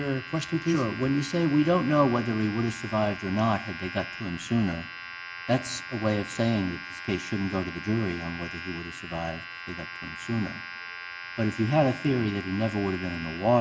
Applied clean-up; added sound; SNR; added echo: none; Domestic sounds, home sounds; 11 dB; none.